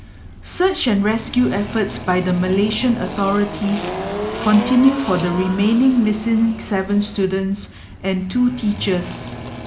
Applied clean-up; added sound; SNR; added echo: none; Engine; 11 dB; none.